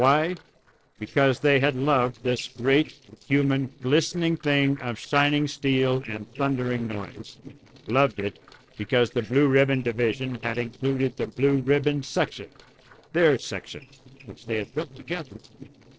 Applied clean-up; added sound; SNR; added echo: neural separator model SepFormer DNS4.